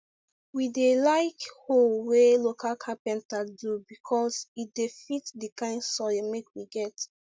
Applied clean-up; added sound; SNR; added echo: none; none; none; none.